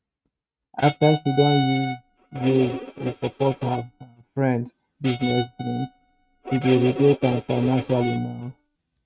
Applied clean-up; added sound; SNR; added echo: neural mask model RNNoise.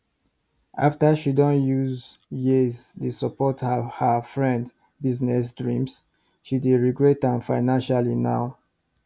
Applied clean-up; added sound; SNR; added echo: none; none; none; none.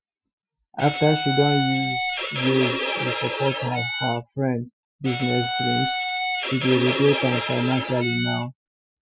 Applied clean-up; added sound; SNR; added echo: classical method Wiener filter.